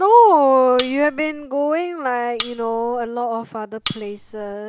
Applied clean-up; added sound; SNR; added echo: none; Cutlery, silverware; 14 dB; none.